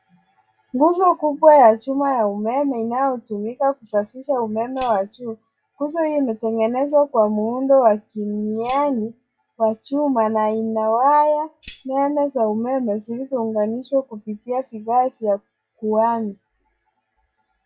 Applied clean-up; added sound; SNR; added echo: classical method log-MMSE.